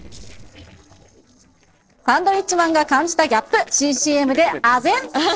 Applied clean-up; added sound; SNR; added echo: neural separator model SepFormer DNS4.